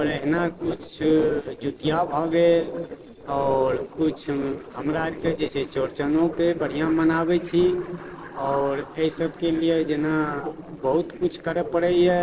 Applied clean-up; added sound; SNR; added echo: neural separator model SepFormer DNS4.